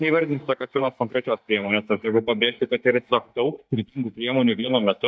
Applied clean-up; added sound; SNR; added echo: neural mask model DeepFilterNet 3.